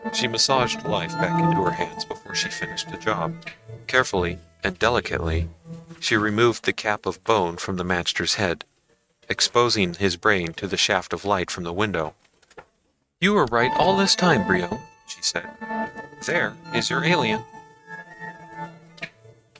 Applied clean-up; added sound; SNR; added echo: neural mask model RNNoise.